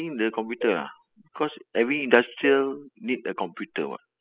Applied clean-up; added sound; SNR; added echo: classical method spectral subtraction.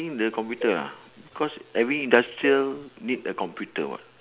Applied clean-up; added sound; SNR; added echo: none; Cowbell; 15 dB; none.